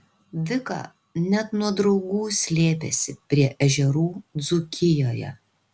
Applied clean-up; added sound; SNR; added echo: none; none; none; none.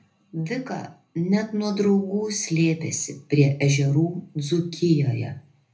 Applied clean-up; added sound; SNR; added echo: none; none; none; reverberation time 0.3 s.